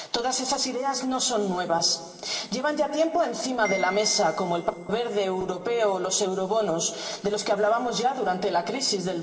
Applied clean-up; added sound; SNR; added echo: none; Marimba, xylophone; 17 dB; reverberation time 2.9 s.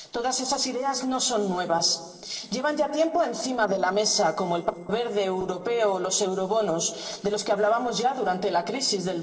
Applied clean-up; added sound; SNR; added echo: neural separator model SepFormer DNS4.